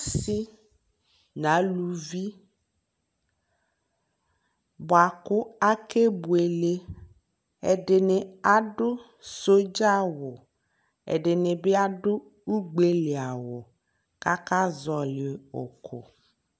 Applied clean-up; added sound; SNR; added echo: none; none; none; none.